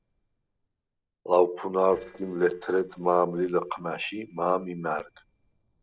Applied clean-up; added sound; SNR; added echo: neural separator model SepFormer DNS4.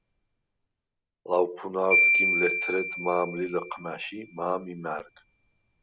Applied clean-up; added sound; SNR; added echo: none; Marimba, xylophone; -1 dB; none.